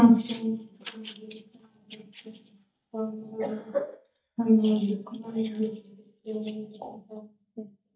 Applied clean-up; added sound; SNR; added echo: neural mask model DeepFilterNet 3.